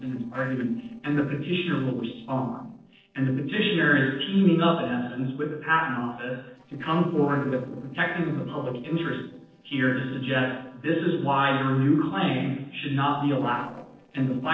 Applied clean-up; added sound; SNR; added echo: neural separator model SepFormer DNS4.